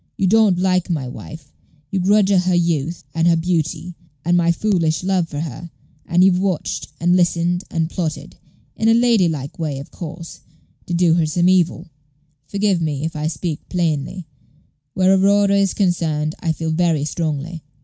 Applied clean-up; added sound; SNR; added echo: none; none; none; none.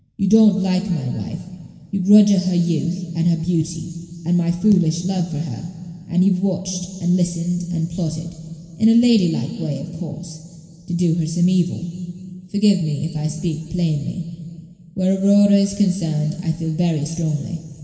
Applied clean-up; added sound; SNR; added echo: none; none; none; reverberation time 2.4 s.